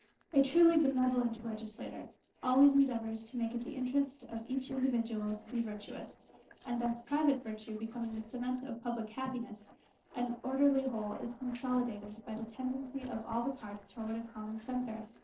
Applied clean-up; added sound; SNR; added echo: neural separator model SepFormer DNS4.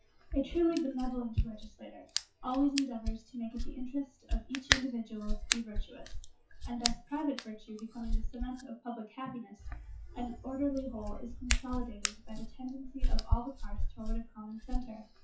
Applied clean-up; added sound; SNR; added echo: classical method WPE with log-MMSE.